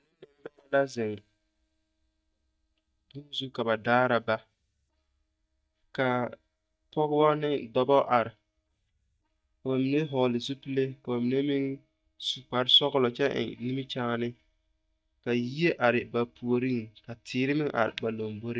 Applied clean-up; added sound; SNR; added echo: neural mask model DeepFilterNet 3.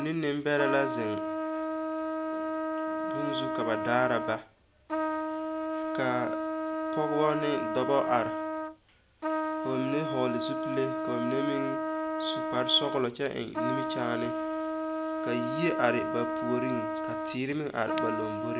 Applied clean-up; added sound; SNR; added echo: none; Trumpet; 0 dB; none.